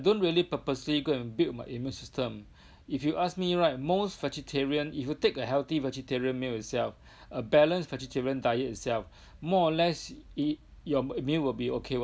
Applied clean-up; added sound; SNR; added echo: none; none; none; none.